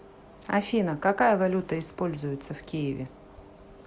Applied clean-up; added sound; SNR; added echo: none; none; none; none.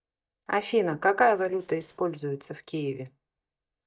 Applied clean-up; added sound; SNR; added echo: neural mask model DeepFilterNet 3.